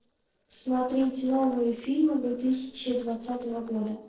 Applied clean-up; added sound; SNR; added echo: neural separator model SepFormer DNS4.